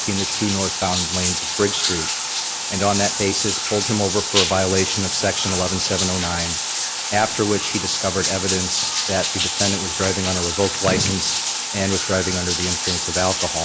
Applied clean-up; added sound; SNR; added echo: none; Bathtub (filling or washing); 0 dB; none.